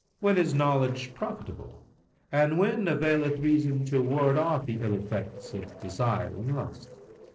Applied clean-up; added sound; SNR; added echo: neural separator model SepFormer DNS4.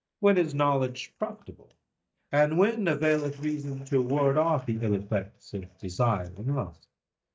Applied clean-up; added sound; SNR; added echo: neural mask model DeepFilterNet 3.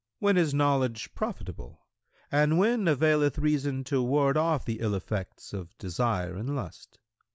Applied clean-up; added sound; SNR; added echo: none; none; none; none.